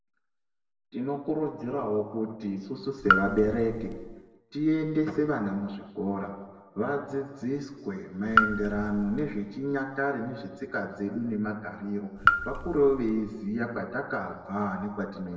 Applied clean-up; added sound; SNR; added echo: none; Raindrop / Drip; -1 dB; reverberation time 1.2 s.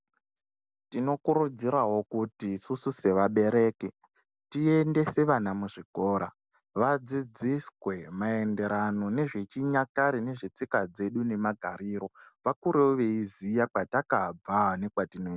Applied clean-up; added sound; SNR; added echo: none; none; none; none.